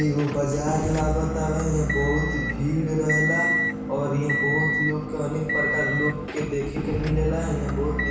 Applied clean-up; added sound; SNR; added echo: none; Motor vehicle (road) / Engine; 1 dB; reverberation time 1.1 s.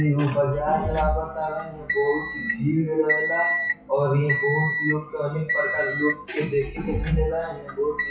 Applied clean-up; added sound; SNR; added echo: classical method WPE with log-MMSE.